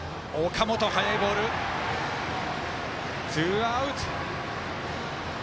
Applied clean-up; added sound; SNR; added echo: none; none; none; none.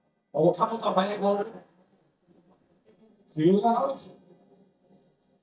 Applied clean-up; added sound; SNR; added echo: neural mask model DeepFilterNet 3.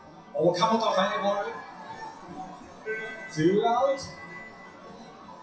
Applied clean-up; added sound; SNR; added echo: classical method WPE with log-MMSE.